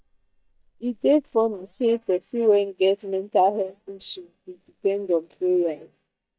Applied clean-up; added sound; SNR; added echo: neural mask model DeepFilterNet 3.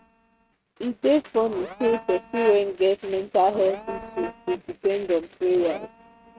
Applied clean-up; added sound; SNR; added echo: neural mask model RNNoise.